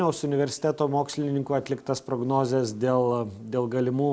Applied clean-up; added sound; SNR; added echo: none; none; none; none.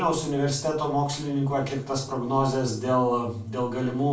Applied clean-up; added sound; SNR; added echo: none; none; none; reverberation time 0.3 s.